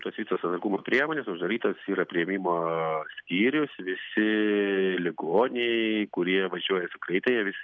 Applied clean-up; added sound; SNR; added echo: none; none; none; none.